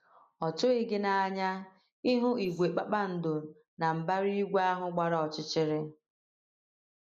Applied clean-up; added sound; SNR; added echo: neural mask model Resemble Enhance denoiser.